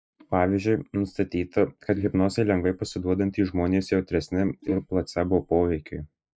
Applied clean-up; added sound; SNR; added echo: neural mask model DeepFilterNet 3.